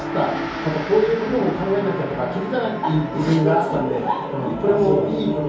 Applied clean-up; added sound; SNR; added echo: none; Gong; 16 dB; reverberation time 0.6 s.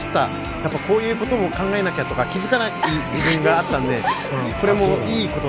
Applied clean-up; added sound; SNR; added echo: none; none; none; none.